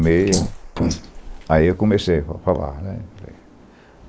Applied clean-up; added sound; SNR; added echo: neural mask model Resemble Enhance denoiser.